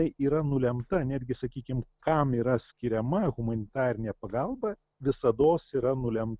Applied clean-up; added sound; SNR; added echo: none; none; none; none.